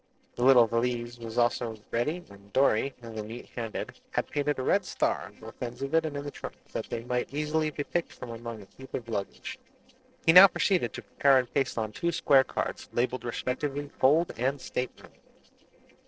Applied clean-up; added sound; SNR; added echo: neural separator model SepFormer DNS4.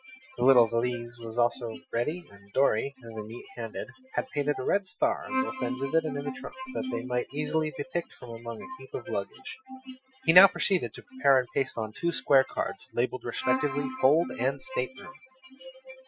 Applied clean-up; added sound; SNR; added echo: classical method Wiener filter.